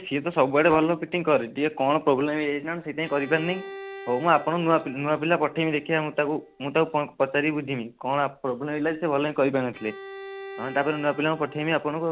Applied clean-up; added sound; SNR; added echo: none; Bowed string instrument; 19 dB; none.